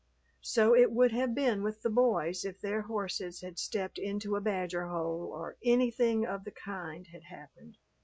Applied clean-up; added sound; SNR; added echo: none; none; none; none.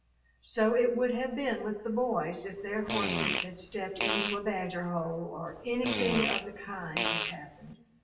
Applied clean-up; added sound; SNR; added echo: none; Fart; 1 dB; reverberation time 0.8 s.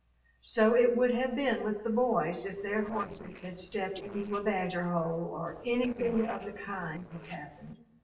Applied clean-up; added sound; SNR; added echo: neural separator model SepFormer DNS4.